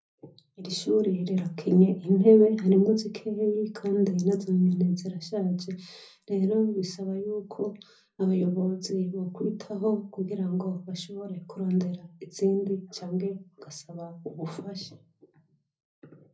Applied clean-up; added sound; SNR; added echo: none; none; none; reverberation time 0.4 s.